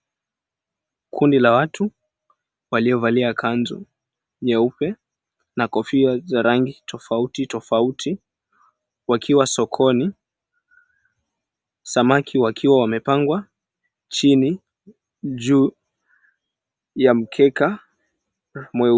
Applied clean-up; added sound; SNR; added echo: none; none; none; none.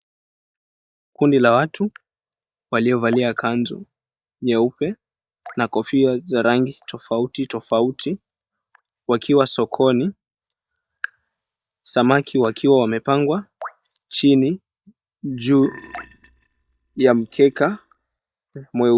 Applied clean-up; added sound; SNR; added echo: neural mask model DeepFilterNet 3.